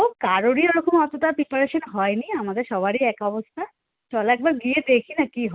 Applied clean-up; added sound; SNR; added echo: none; none; none; none.